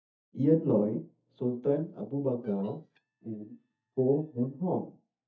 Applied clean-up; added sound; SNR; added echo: neural mask model DeepFilterNet 3.